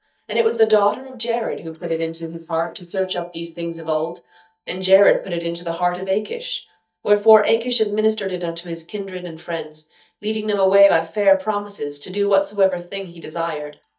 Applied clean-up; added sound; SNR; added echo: neural mask model DeepFilterNet 3.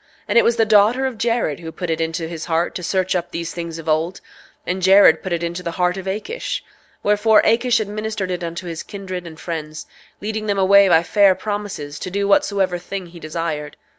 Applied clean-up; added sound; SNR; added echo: none; none; none; none.